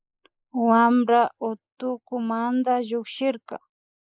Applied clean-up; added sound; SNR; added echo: neural mask model Resemble Enhance denoiser.